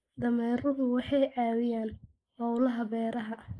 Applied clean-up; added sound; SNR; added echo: neural mask model Resemble Enhance denoiser.